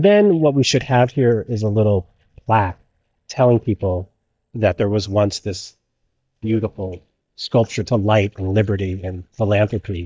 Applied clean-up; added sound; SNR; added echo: neural mask model DeepFilterNet 3.